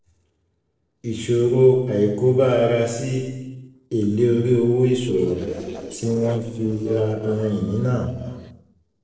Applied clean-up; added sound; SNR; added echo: neural separator model SepFormer DNS4.